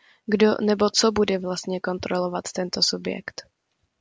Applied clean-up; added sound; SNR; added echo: none; none; none; none.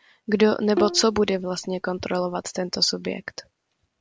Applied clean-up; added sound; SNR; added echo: none; Bowed string instrument; 9 dB; none.